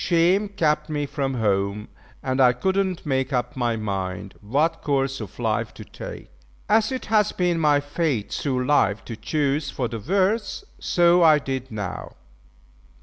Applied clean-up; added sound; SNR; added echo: none; none; none; none.